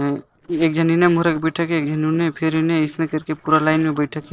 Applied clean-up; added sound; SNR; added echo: neural separator model SepFormer DNS4.